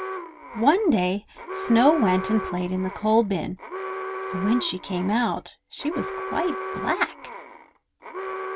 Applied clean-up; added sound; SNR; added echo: none; Alarm; 9 dB; none.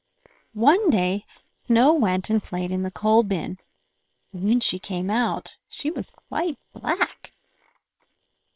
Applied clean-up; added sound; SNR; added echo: neural separator model SepFormer WHAM!.